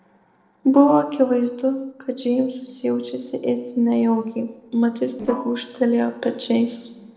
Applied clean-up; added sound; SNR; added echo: neural separator model SepFormer DNS4.